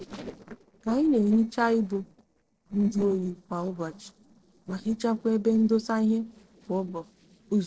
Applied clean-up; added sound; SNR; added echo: neural separator model SepFormer DNS4.